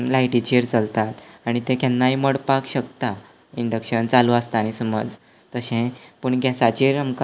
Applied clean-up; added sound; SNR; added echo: none; none; none; none.